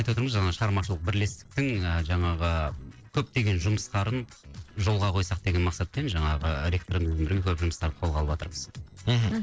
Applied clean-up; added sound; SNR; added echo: neural separator model SepFormer DNS4.